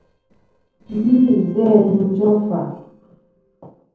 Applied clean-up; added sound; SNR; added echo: neural separator model SepFormer DNS4.